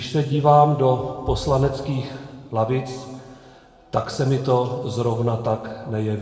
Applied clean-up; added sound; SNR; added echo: none; none; none; reverberation time 1.4 s.